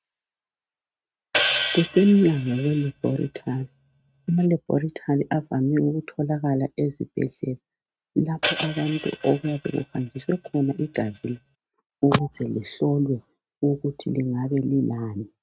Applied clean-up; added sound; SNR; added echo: neural mask model RNNoise.